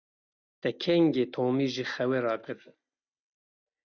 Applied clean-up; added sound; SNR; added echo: neural mask model DeepFilterNet 3.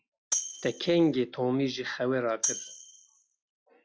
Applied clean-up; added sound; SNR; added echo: classical method log-MMSE.